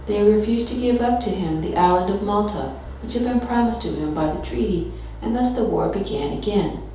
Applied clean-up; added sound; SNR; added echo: none; Idling; 13 dB; reverberation time 0.8 s.